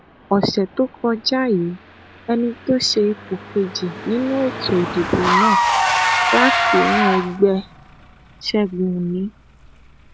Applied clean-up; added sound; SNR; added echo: none; Engine / Car; 2 dB; none.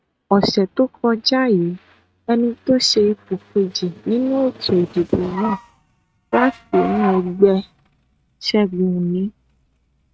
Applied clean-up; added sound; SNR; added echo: neural mask model RNNoise.